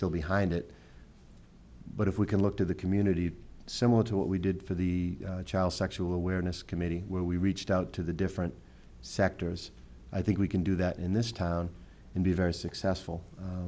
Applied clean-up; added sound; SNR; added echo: none; none; none; none.